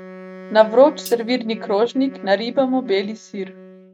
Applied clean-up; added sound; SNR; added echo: neural mask model RNNoise.